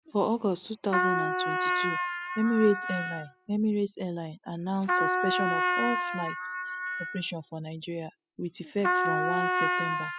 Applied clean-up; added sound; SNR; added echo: classical method spectral subtraction.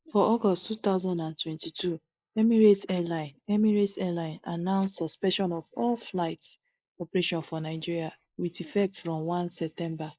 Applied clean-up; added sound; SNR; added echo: neural mask model Resemble Enhance denoiser.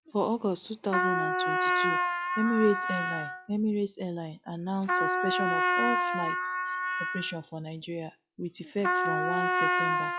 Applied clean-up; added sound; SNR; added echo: classical method log-MMSE.